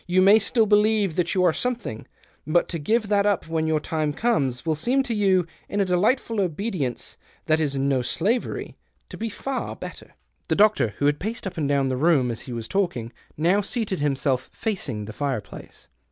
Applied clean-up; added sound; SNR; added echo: none; none; none; none.